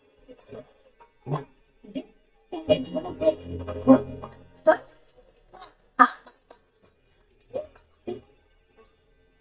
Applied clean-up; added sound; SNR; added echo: neural mask model DeepFilterNet 3.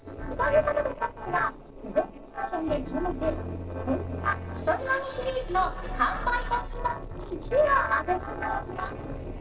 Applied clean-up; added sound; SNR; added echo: neural separator model SepFormer DNS4.